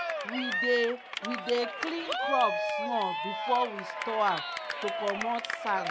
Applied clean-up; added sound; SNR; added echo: none; Cheering; 2 dB; none.